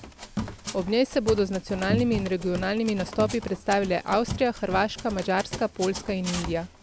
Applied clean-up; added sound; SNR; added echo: none; Run; 9 dB; none.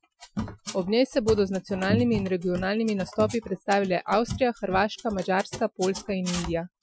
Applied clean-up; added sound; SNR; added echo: classical method Wiener filter.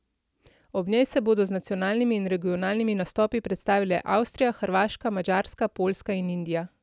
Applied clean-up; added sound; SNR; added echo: none; none; none; none.